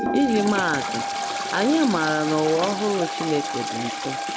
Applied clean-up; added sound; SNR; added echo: none; Toilet flush + Wind instrument, woodwind instrument; 4 dB; none.